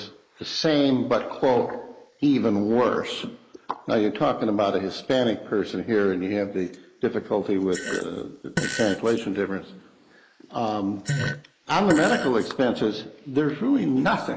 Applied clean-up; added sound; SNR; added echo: neural mask model Resemble Enhance denoiser.